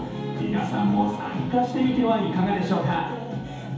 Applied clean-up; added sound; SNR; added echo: none; none; none; reverberation time 2.2 s.